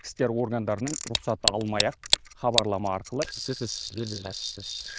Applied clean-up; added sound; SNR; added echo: neural diffusion model UNIVERSE++.